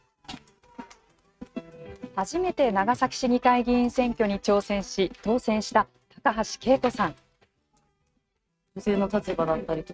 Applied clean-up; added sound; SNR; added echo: neural mask model RNNoise.